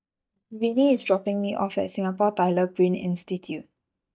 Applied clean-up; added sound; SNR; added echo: neural mask model DeepFilterNet 3.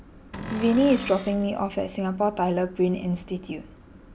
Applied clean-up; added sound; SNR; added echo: none; Cupboard open or close; 11 dB; none.